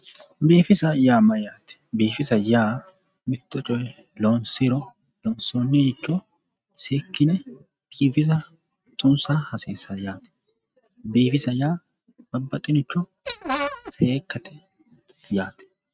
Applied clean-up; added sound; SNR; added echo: neural mask model RNNoise.